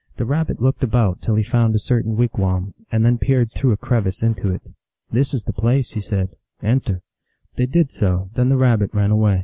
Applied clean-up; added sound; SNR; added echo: none; none; none; none.